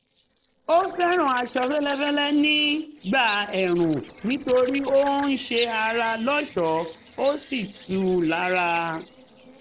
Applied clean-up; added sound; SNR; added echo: neural separator model SepFormer DNS4.